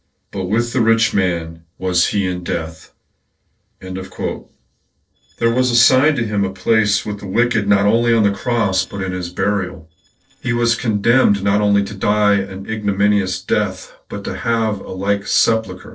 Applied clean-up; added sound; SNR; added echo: neural separator model SepFormer DNS4.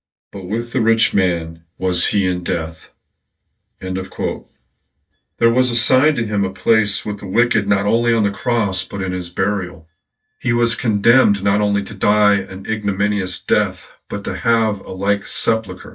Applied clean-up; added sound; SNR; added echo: neural mask model DeepFilterNet 3.